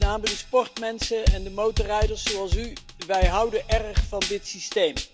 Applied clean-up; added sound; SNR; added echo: none; Drum kit; 0 dB; none.